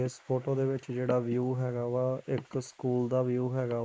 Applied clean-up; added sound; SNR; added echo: neural mask model Resemble Enhance denoiser.